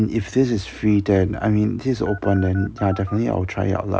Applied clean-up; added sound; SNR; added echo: none; Telephone; 16 dB; none.